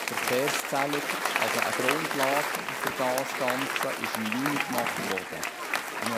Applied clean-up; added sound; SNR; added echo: none; Applause; -2 dB; none.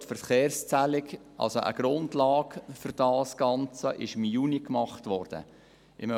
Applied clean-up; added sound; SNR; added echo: none; none; none; none.